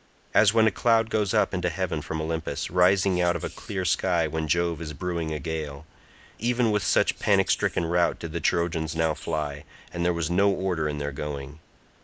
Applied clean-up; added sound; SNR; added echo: neural mask model Resemble Enhance denoiser.